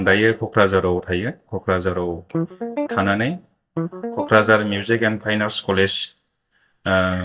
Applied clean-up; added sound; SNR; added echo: neural mask model DeepFilterNet 3.